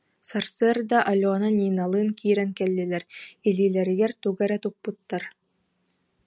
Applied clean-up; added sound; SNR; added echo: none; none; none; none.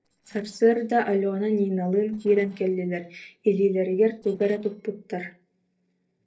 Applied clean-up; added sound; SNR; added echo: neural separator model SepFormer DNS4.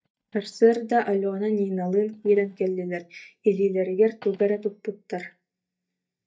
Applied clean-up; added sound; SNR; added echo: neural mask model DeepFilterNet 3.